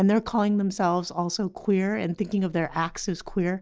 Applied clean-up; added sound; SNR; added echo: none; none; none; none.